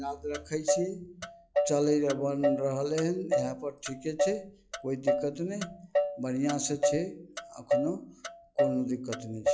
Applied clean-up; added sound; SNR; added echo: classical method log-MMSE.